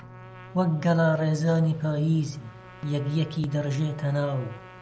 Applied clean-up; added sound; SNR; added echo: none; Microwave oven + Trumpet; 20 dB; none.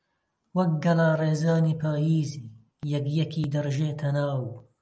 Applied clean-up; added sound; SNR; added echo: none; none; none; none.